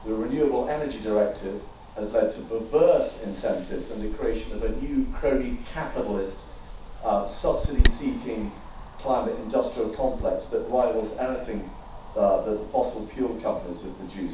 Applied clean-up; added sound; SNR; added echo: none; Wind; 5 dB; reverberation time 0.7 s.